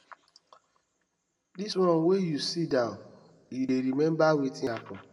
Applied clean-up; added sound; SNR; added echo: none; none; none; reverberation time 0.6 s.